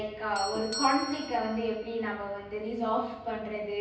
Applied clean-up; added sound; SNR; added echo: none; Doorbell; 12 dB; reverberation time 0.9 s.